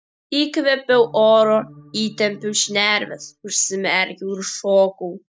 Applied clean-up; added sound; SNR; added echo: neural mask model DeepFilterNet 3.